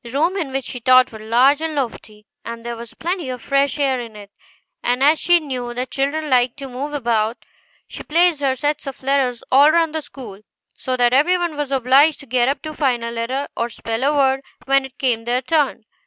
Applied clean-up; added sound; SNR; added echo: none; none; none; none.